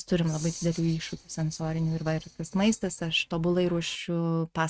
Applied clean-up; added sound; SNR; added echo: neural mask model RNNoise.